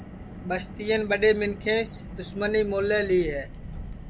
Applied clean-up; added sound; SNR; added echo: none; Car; 12 dB; none.